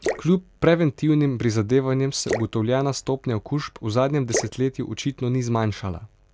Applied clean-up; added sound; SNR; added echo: none; Drip / Splash, splatter; 12 dB; none.